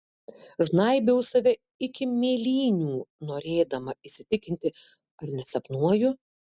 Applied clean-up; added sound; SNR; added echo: none; none; none; none.